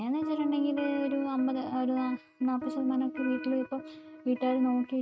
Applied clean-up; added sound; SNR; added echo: neural mask model RNNoise.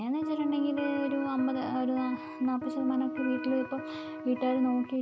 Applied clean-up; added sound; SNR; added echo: none; Electric guitar; 8 dB; none.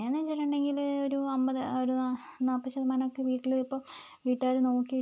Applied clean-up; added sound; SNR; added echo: none; none; none; none.